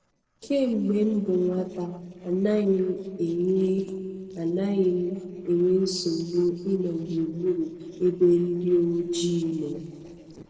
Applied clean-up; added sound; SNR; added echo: neural separator model SepFormer DNS4.